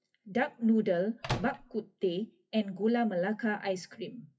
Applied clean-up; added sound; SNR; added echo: classical method WPE with log-MMSE.